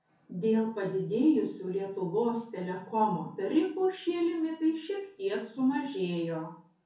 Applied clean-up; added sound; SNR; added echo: none; none; none; reverberation time 0.5 s.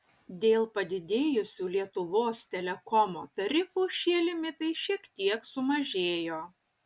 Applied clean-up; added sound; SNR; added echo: none; none; none; none.